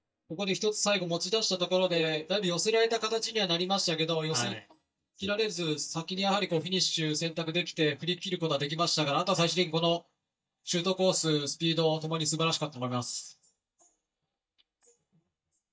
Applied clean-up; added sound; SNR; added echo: neural mask model DeepFilterNet 3.